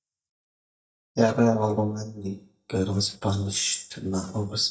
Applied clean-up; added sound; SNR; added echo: neural mask model DeepFilterNet 3.